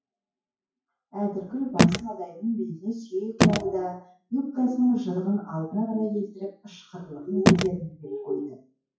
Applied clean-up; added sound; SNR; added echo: classical method WPE with log-MMSE.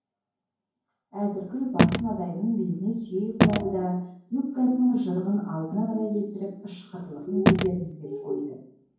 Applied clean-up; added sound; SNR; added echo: none; Telephone; -2 dB; reverberation time 0.9 s.